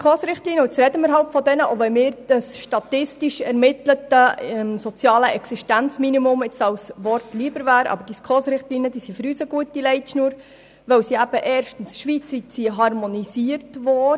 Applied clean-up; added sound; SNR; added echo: none; none; none; none.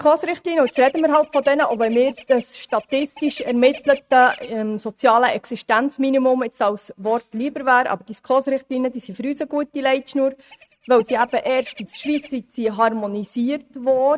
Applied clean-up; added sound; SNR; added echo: neural mask model RNNoise.